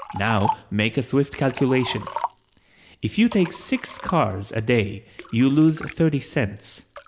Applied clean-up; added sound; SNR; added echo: none; Liquid; 13 dB; none.